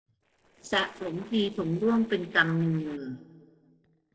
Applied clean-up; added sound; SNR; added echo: neural separator model SepFormer DNS4.